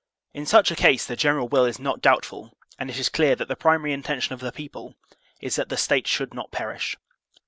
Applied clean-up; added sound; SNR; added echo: none; none; none; none.